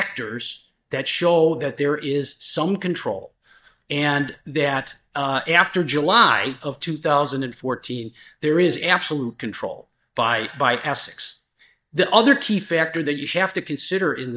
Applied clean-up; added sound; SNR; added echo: neural mask model DeepFilterNet 3.